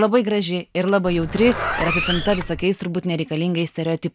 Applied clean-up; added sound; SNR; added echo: none; Zipper (clothing); 6 dB; none.